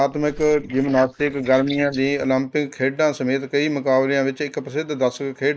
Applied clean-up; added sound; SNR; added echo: neural mask model Resemble Enhance denoiser.